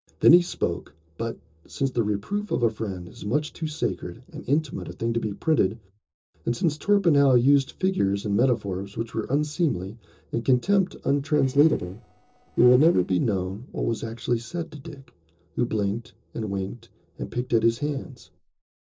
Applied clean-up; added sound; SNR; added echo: neural separator model SepFormer DNS4.